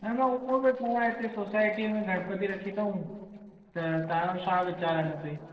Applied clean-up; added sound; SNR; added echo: neural separator model SepFormer DNS4.